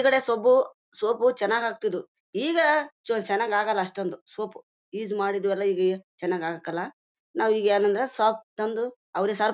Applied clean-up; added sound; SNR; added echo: none; none; none; none.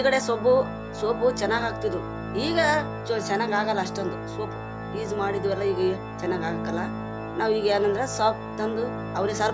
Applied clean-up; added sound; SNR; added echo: none; Organ; 6 dB; none.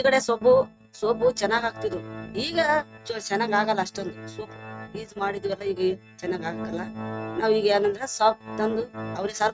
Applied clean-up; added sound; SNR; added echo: neural mask model RNNoise.